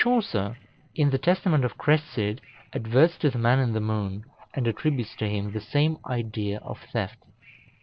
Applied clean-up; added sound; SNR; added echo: neural separator model SepFormer DNS4.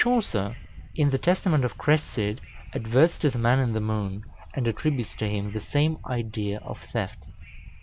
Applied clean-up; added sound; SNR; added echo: none; Subway, metro, underground / Wind; 16 dB; none.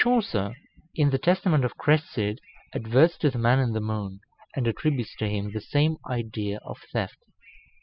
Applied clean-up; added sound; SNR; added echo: classical method spectral subtraction.